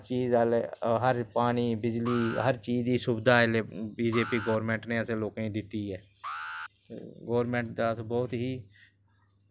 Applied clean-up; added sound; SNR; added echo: none; Alarm; 14 dB; none.